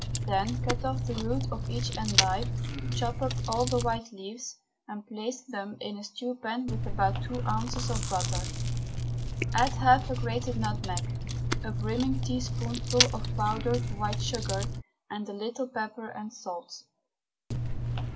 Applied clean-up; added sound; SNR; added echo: none; Chewing, mastication; -1 dB; none.